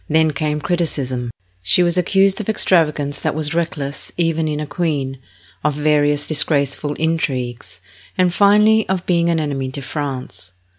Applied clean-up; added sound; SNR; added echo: none; none; none; none.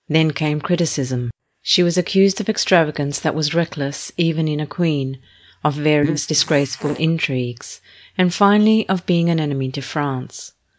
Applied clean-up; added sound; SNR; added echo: neural mask model Resemble Enhance denoiser.